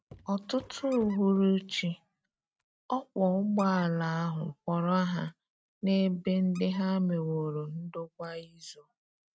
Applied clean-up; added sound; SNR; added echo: neural mask model RNNoise.